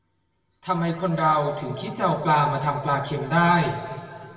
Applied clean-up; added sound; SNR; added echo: none; none; none; reverberation time 2.1 s.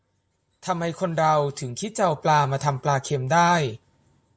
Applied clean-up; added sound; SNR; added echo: none; none; none; none.